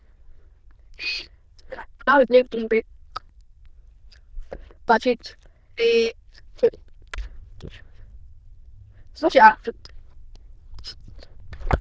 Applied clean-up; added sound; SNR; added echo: neural diffusion model UNIVERSE++.